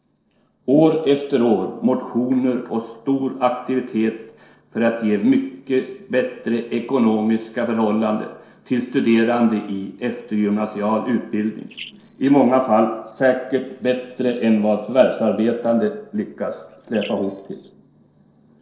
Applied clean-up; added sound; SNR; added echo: neural separator model SepFormer DNS4.